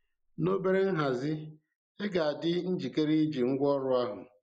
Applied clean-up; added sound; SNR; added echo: neural mask model Resemble Enhance denoiser.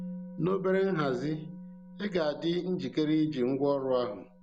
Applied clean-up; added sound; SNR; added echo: none; Musical instrument; 14 dB; none.